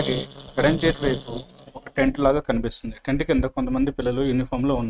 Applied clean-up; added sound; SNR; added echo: neural mask model RNNoise.